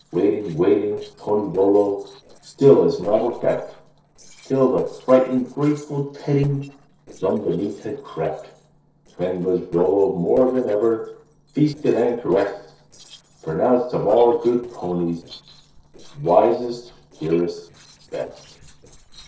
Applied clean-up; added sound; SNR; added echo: neural separator model SepFormer DNS4.